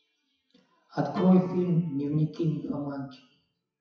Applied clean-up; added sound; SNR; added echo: classical method WPE with log-MMSE.